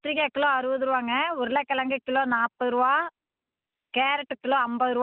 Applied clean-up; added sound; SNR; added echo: none; none; none; none.